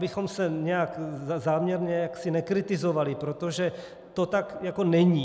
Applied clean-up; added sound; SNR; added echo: none; none; none; none.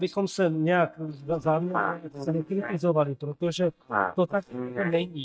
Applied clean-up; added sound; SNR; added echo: neural mask model DeepFilterNet 3.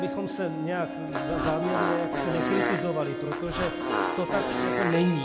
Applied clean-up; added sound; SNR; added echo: none; Fart + Harp; -1 dB; none.